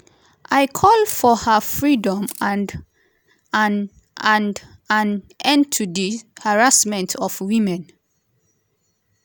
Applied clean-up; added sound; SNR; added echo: none; Camera; 20 dB; none.